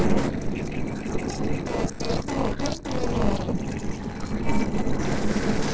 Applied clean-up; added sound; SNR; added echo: neural separator model SepFormer DNS4.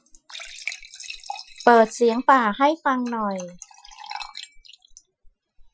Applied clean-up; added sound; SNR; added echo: classical method Wiener filter.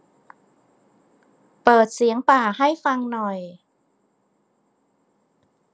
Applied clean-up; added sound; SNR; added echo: none; none; none; none.